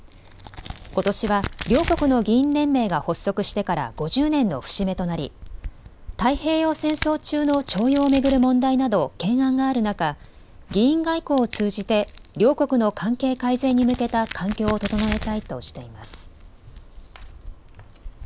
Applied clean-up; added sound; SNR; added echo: none; Crack; 13 dB; none.